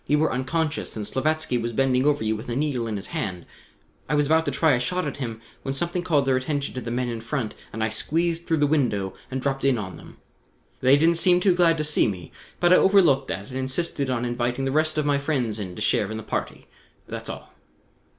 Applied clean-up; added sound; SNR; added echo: none; none; none; none.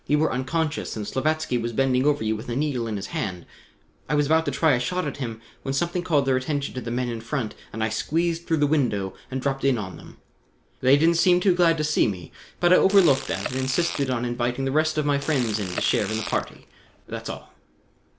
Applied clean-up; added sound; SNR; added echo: none; Fart; 11 dB; none.